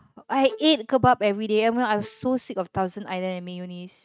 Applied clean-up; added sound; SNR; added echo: neural mask model RNNoise.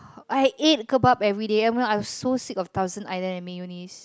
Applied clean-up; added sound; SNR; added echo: none; none; none; none.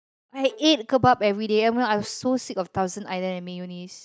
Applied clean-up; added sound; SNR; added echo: neural mask model DeepFilterNet 3.